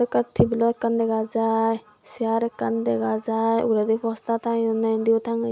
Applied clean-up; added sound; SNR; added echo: none; none; none; none.